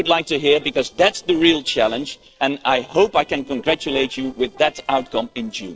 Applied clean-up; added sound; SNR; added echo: neural separator model SepFormer DNS4.